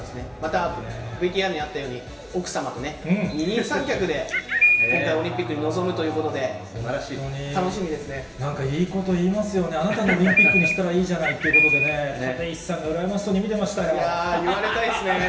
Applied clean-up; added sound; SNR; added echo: none; Bird; -5 dB; reverberation time 1.1 s.